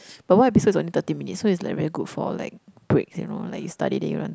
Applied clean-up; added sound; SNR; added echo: none; none; none; none.